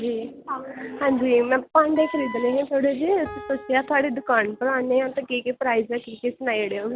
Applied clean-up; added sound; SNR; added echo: none; Wind instrument, woodwind instrument + Piano; 16 dB; none.